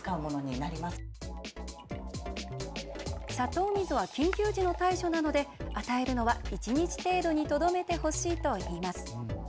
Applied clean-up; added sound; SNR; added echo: none; Liquid + Tap / Hammer; 18 dB; none.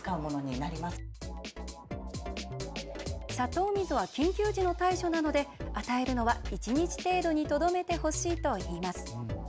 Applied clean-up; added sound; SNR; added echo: none; none; none; none.